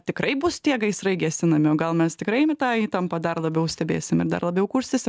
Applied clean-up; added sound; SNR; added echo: none; none; none; none.